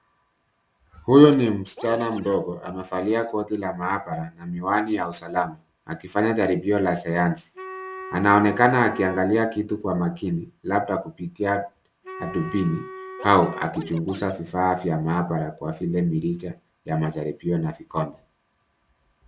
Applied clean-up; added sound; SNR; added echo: none; Scratching (performance technique) + Wind instrument, woodwind instrument; 14 dB; none.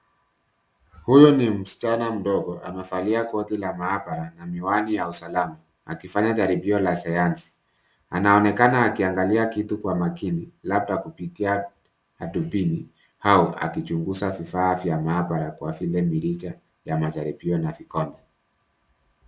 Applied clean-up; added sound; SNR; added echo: none; none; none; none.